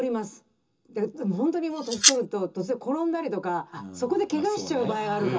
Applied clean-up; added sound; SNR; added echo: none; Domestic sounds, home sounds; -5 dB; reverberation time 0.2 s.